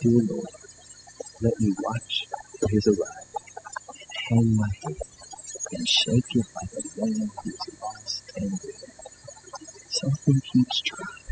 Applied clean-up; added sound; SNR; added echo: classical method spectral subtraction.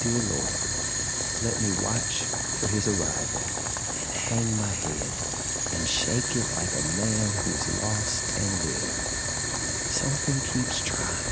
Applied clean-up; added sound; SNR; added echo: none; Boiling; -3 dB; none.